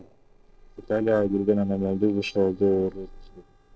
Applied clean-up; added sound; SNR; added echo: neural separator model SepFormer DNS4.